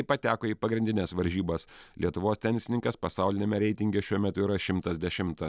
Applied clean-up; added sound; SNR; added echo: none; none; none; none.